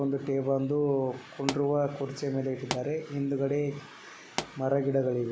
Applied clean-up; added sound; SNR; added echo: none; Explosion; 12 dB; none.